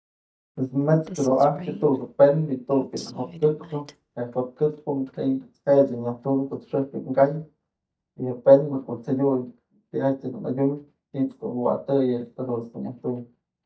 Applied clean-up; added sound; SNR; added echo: neural mask model DeepFilterNet 3.